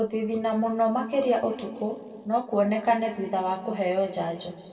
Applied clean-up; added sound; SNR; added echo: none; none; none; reverberation time 2.0 s.